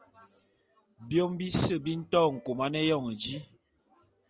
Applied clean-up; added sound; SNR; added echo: none; none; none; none.